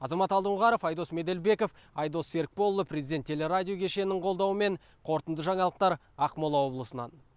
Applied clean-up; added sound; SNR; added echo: none; none; none; none.